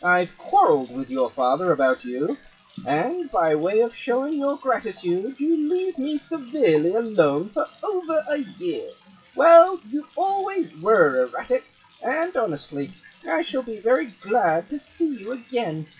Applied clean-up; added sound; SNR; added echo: classical method WPE with log-MMSE.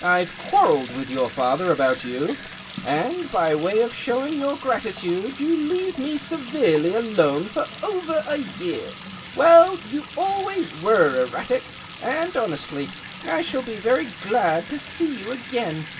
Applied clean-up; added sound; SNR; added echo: none; Bathtub (filling or washing) / Sink (filling or washing) / Water tap, faucet; 14 dB; reverberation time 0.2 s.